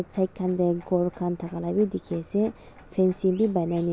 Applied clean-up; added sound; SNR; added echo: none; none; none; none.